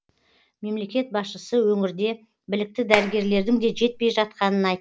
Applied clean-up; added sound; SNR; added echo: none; Clapping; 8 dB; none.